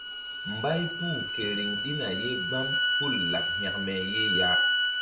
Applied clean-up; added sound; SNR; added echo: none; Bowed string instrument; -4 dB; none.